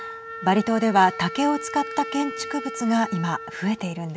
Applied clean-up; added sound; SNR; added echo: none; Wind instrument, woodwind instrument; 11 dB; none.